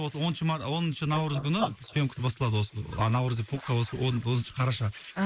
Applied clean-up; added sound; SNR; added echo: neural mask model Resemble Enhance denoiser.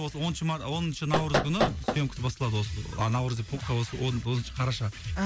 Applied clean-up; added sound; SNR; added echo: none; Knock; 0 dB; none.